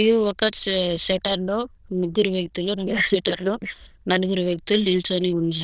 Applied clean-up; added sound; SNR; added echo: neural diffusion model UNIVERSE++.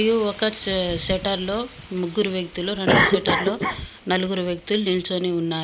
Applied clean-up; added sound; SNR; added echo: none; Cough; 4 dB; none.